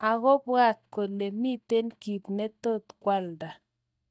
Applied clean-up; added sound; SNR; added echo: neural mask model DeepFilterNet 3.